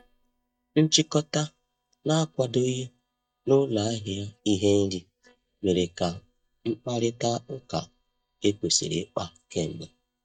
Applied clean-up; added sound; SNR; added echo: neural mask model DeepFilterNet 3.